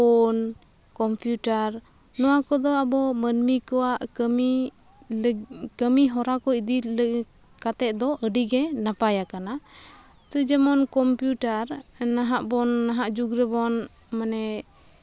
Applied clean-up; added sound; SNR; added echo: none; none; none; none.